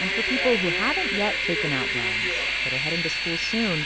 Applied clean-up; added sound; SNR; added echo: none; Train; -3 dB; none.